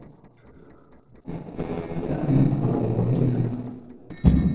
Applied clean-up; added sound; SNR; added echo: neural separator model SepFormer DNS4.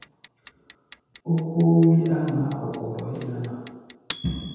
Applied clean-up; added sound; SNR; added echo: none; Clock; 18 dB; reverberation time 1.2 s.